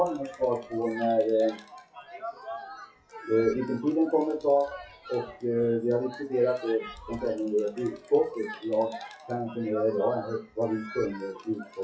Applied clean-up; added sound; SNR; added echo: classical method WPE with log-MMSE.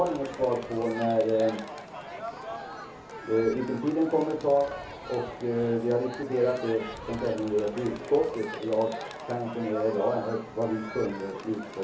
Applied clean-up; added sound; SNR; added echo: none; Crowd; 12 dB; reverberation time 0.8 s.